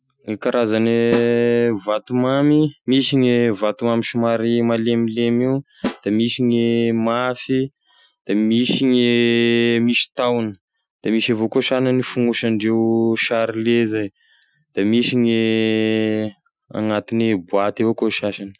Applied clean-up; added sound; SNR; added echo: classical method Wiener filter.